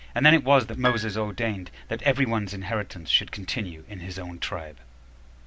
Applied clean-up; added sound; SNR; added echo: none; Piano; 11 dB; none.